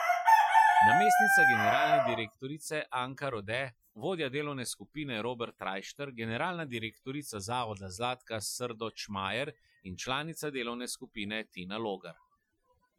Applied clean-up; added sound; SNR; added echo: classical method Wiener filter.